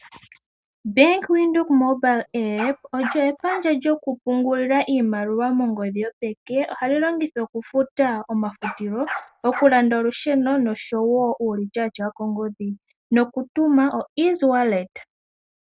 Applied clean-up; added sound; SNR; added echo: neural mask model RNNoise.